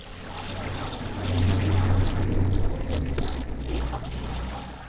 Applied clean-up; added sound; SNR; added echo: neural separator model SepFormer DNS4.